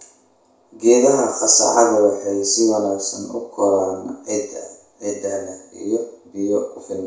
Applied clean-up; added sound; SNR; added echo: none; none; none; reverberation time 0.6 s.